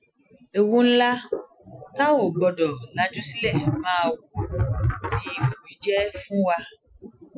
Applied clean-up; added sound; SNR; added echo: classical method Wiener filter.